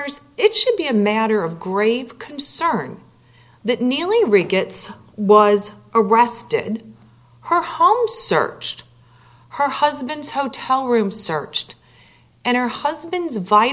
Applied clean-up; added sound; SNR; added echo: none; none; none; none.